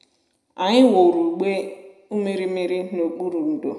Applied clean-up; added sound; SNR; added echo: none; none; none; reverberation time 0.8 s.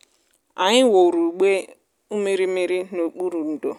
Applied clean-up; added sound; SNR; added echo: none; none; none; none.